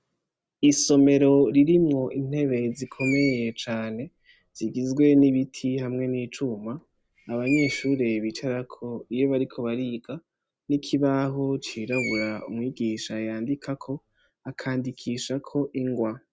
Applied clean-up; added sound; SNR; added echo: none; Screech; 15 dB; none.